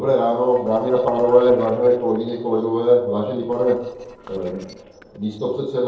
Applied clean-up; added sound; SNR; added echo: neural separator model SepFormer DNS4.